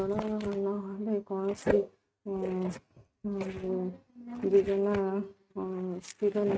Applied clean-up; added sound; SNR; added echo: neural mask model RNNoise.